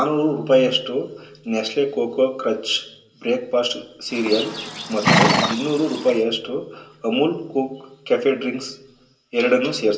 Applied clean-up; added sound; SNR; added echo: none; Livestock, farm animals, working animals; 0 dB; reverberation time 0.2 s.